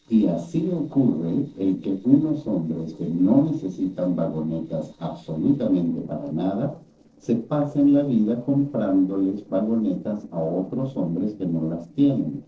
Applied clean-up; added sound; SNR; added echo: neural separator model SepFormer DNS4.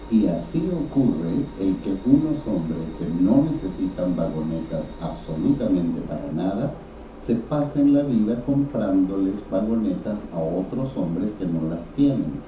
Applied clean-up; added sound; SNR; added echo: none; Engine; 16 dB; reverberation time 0.9 s.